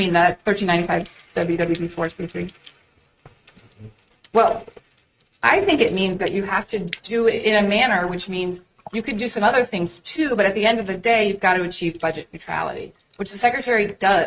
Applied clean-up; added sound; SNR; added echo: neural mask model RNNoise.